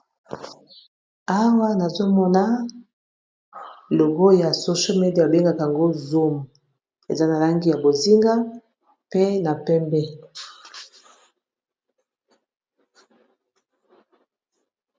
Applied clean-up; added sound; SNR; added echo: none; none; none; none.